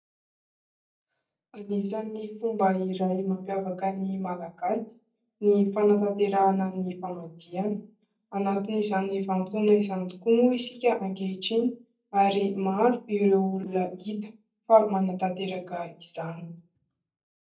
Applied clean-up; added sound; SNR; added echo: neural mask model DeepFilterNet 3.